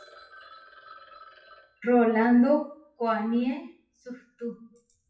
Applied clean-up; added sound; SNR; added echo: classical method WPE with log-MMSE.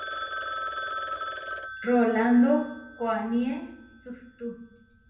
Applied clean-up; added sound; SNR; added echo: none; Telephone; 9 dB; reverberation time 0.7 s.